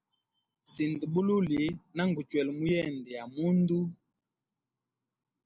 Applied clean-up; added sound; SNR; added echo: none; none; none; none.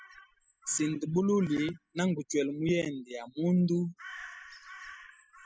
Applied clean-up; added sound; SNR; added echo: classical method spectral subtraction.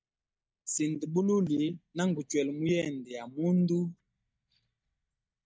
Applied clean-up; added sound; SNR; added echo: neural mask model DeepFilterNet 3.